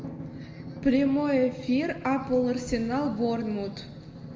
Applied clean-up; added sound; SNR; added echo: none; Drum; 12 dB; reverberation time 1.2 s.